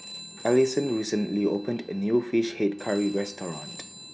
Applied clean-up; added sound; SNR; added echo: none; Telephone; 17 dB; none.